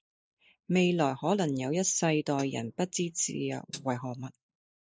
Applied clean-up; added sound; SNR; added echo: neural mask model Resemble Enhance denoiser.